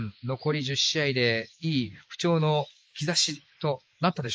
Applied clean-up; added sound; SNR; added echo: neural mask model Resemble Enhance denoiser.